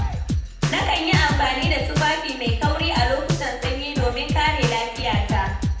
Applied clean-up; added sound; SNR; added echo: none; Drum kit; 0 dB; reverberation time 0.8 s.